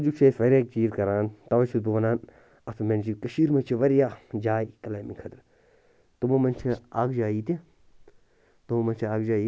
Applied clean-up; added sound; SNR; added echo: none; none; none; none.